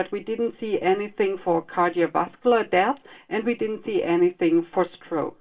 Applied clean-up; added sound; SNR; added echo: none; none; none; reverberation time 0.2 s.